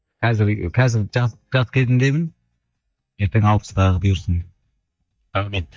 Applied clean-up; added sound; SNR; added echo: neural mask model DeepFilterNet 3.